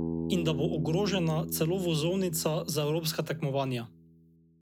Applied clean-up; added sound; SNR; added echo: none; Bass guitar; 7 dB; none.